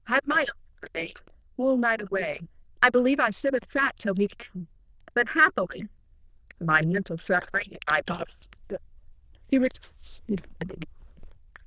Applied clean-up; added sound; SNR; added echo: neural diffusion model UNIVERSE++.